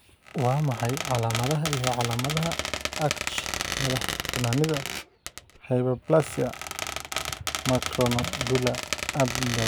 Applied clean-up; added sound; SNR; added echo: none; Squeak; 5 dB; none.